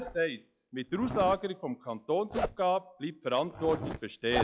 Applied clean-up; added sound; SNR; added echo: classical method log-MMSE.